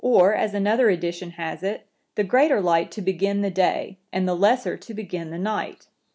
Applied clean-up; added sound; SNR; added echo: none; none; none; none.